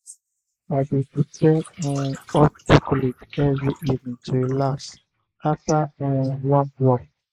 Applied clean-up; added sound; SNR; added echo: neural mask model Resemble Enhance denoiser.